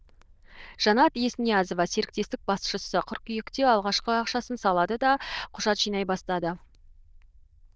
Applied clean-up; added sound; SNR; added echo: neural diffusion model UNIVERSE++.